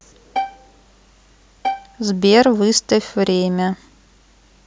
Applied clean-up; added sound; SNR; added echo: none; Bowed string instrument; 10 dB; none.